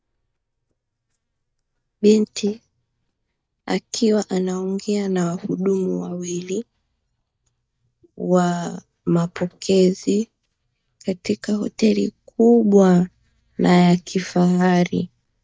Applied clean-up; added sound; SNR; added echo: neural mask model DeepFilterNet 3.